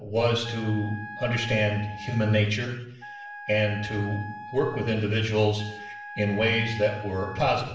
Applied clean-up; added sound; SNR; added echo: none; Wind instrument, woodwind instrument; 14 dB; reverberation time 0.7 s.